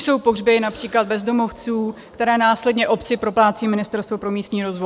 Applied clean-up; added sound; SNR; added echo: none; none; none; none.